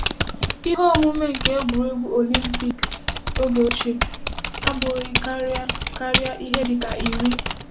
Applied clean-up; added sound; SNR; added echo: none; Typing; 3 dB; none.